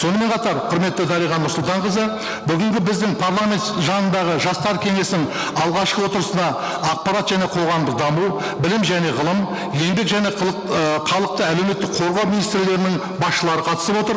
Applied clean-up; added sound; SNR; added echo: none; none; none; none.